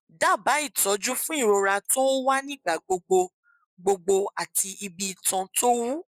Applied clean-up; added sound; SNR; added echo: neural mask model Resemble Enhance denoiser.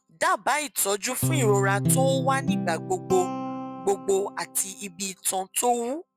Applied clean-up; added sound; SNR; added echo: none; Guitar; 4 dB; none.